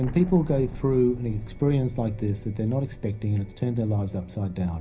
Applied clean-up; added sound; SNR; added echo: none; Explosion; 15 dB; reverberation time 0.5 s.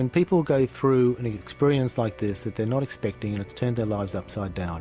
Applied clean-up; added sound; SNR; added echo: none; none; none; none.